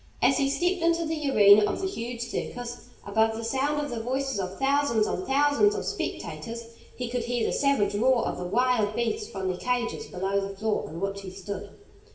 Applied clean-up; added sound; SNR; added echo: none; Bowed string instrument; 19 dB; reverberation time 0.9 s.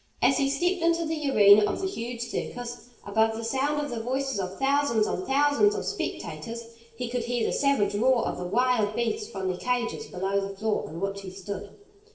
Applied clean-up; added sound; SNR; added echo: neural separator model SepFormer DNS4.